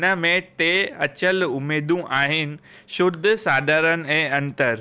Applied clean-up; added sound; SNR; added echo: none; none; none; none.